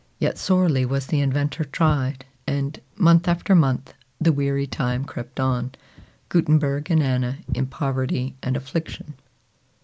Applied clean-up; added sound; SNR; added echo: none; Walk, footsteps; 17 dB; none.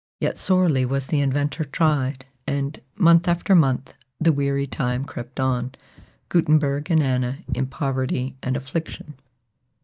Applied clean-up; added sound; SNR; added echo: neural mask model DeepFilterNet 3.